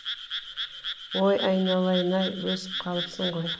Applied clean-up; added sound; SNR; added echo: none; Frog; 7 dB; none.